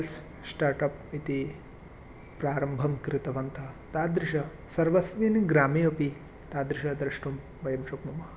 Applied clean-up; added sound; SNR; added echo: none; none; none; none.